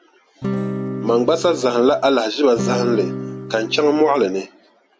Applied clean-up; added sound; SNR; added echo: none; Acoustic guitar / Strum; 7 dB; none.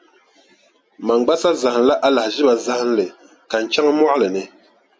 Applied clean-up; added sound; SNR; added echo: none; none; none; none.